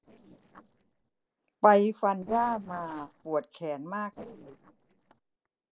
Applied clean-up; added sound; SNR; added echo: neural separator model SepFormer DNS4.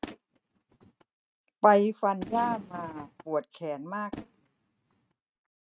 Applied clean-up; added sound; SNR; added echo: neural mask model RNNoise.